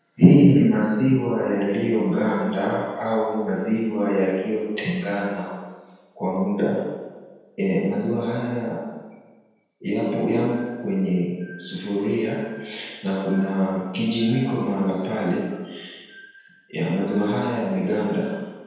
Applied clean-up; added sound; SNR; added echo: none; none; none; reverberation time 1.2 s.